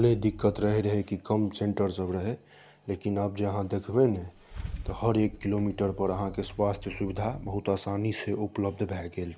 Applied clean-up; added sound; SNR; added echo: none; Idling / Engine starting / Car; 16 dB; none.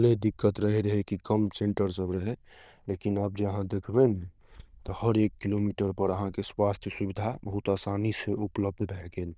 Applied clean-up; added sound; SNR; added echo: neural diffusion model UNIVERSE++.